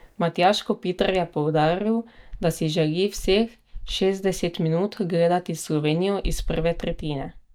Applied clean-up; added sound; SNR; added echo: neural mask model DeepFilterNet 3.